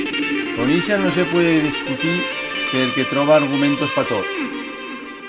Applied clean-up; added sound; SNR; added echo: none; Guitar; 4 dB; none.